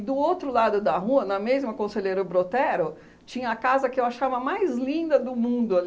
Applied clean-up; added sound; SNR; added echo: none; none; none; none.